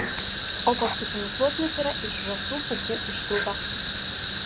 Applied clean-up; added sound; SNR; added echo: none; Fire; 0 dB; none.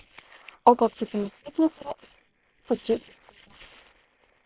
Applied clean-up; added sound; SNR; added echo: neural separator model SepFormer WHAM!.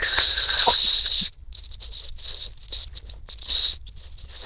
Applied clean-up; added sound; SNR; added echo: neural diffusion model UNIVERSE++.